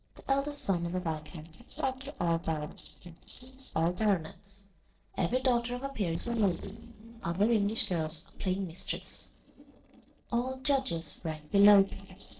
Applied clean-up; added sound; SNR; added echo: neural separator model SepFormer DNS4.